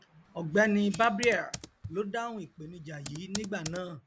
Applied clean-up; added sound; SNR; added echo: none; Computer keyboard; 10 dB; none.